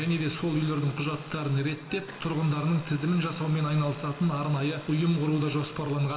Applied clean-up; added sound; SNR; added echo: none; Domestic sounds, home sounds; 20 dB; reverberation time 1.6 s.